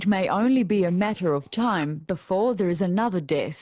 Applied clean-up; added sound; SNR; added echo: neural separator model SepFormer DNS4.